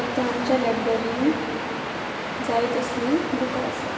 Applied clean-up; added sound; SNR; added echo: none; Waves, surf; 4 dB; reverberation time 2.5 s.